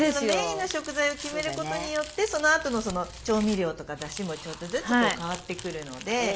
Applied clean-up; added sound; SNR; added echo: none; Crumpling, crinkling; 15 dB; none.